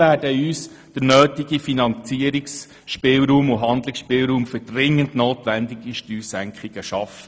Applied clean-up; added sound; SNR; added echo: none; none; none; none.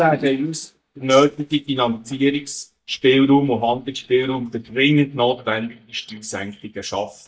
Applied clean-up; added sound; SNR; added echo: neural mask model DeepFilterNet 3.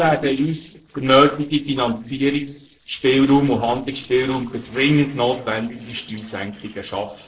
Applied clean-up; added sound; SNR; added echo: neural separator model SepFormer DNS4.